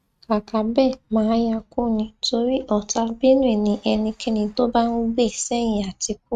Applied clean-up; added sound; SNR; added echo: neural mask model RNNoise.